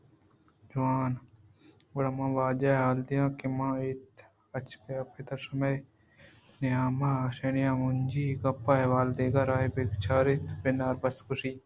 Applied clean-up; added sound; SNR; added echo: none; none; none; none.